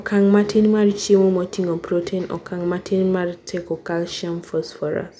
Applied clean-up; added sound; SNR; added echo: none; none; none; none.